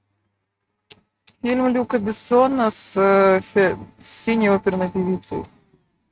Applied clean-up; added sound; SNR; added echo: neural mask model RNNoise.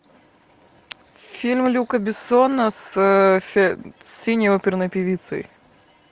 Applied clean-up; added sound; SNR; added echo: none; none; none; none.